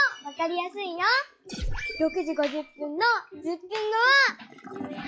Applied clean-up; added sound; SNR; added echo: classical method log-MMSE.